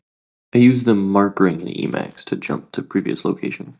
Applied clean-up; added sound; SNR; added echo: neural mask model DeepFilterNet 3.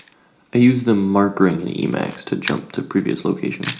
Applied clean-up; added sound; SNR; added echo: none; Camera; 16 dB; reverberation time 0.3 s.